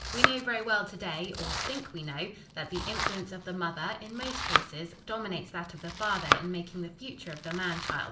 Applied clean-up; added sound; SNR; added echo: none; Domestic sounds, home sounds; -1 dB; reverberation time 0.4 s.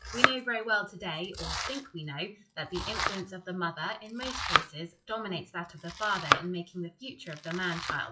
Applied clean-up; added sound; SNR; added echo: classical method WPE with log-MMSE.